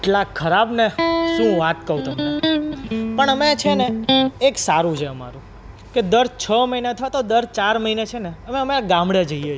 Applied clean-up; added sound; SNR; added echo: none; Electric guitar; 2 dB; none.